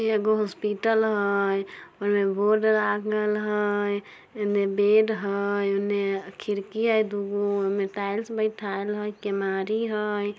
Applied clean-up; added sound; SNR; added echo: none; none; none; none.